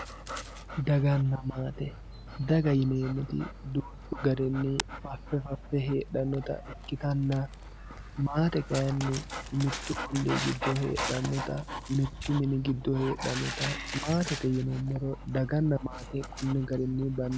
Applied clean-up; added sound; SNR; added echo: none; Dog; 9 dB; none.